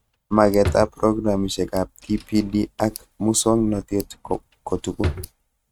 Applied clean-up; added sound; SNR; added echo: neural mask model RNNoise.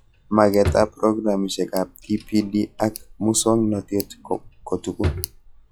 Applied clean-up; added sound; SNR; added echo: classical method log-MMSE.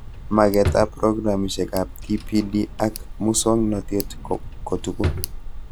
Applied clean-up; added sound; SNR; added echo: none; Drawer open or close + Tick; 7 dB; none.